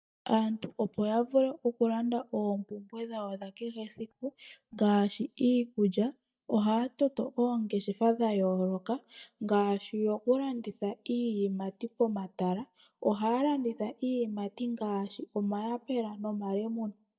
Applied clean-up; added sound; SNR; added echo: neural mask model DeepFilterNet 3.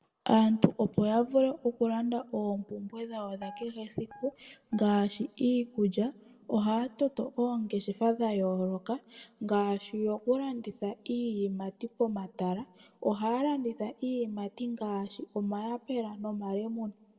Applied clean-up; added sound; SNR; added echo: none; Guitar; 20 dB; reverberation time 1.2 s.